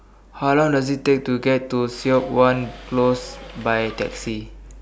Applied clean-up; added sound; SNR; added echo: none; Subway, metro, underground / Doorbell; 19 dB; none.